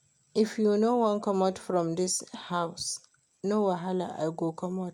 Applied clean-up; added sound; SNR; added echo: none; none; none; none.